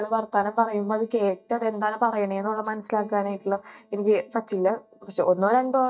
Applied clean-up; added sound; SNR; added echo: neural mask model DeepFilterNet 3.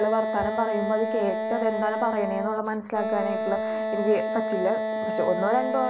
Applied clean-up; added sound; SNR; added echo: none; Wind instrument, woodwind instrument; 1 dB; none.